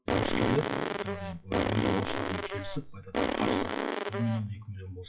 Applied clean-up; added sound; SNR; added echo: classical method WPE with log-MMSE.